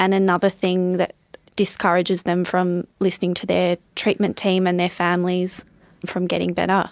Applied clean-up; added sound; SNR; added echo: none; none; none; none.